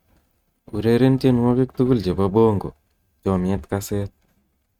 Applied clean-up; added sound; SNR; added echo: neural mask model RNNoise.